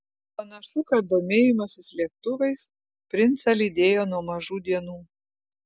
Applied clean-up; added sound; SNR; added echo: none; none; none; none.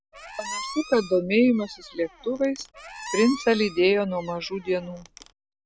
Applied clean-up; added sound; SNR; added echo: none; Squeak; 14 dB; none.